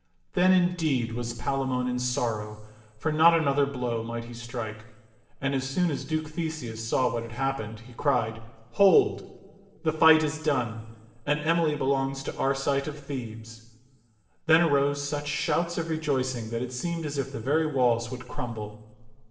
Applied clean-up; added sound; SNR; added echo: none; none; none; reverberation time 1.4 s.